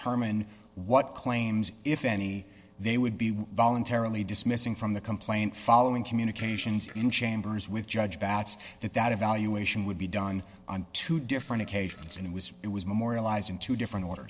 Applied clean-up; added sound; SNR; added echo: neural separator model SepFormer DNS4.